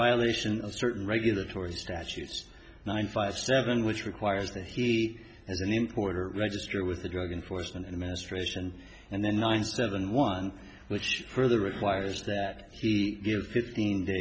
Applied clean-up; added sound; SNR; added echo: none; none; none; none.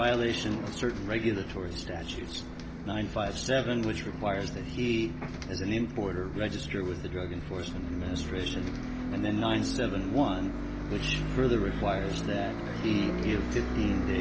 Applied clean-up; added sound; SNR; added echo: none; Bus; 3 dB; none.